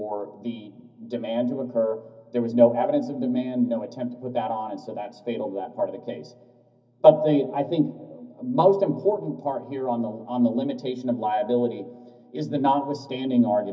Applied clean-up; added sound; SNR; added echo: none; none; none; reverberation time 0.4 s.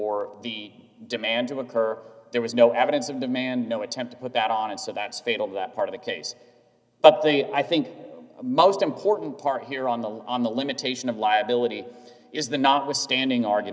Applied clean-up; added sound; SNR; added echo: none; none; none; none.